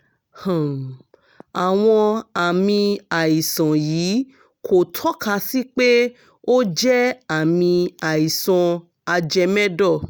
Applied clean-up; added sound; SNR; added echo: none; none; none; none.